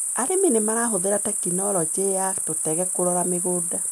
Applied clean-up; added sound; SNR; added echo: none; Cricket; 0 dB; none.